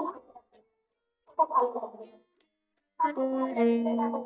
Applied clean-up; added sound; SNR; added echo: neural mask model DeepFilterNet 3.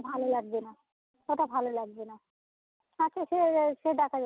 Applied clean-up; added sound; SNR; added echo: none; none; none; none.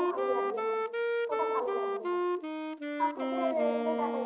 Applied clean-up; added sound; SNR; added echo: none; Wind instrument, woodwind instrument; -3 dB; reverberation time 1.1 s.